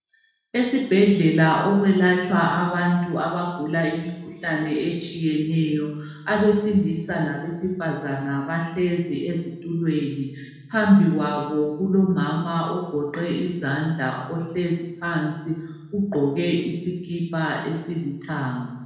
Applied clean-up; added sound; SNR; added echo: none; none; none; reverberation time 1.0 s.